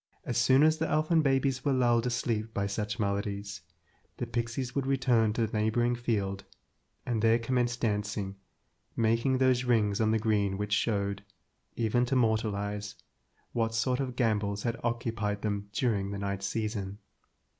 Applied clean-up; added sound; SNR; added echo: none; none; none; none.